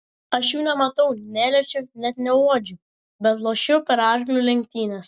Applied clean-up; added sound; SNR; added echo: none; none; none; none.